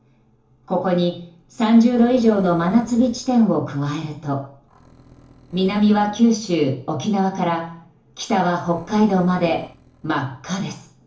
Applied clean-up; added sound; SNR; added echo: neural separator model SepFormer DNS4.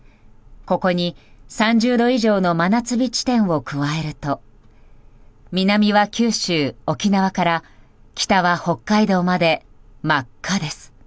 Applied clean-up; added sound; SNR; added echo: none; none; none; none.